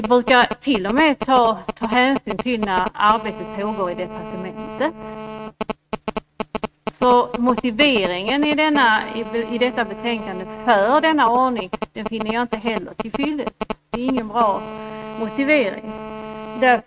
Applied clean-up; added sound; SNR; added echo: neural mask model RNNoise.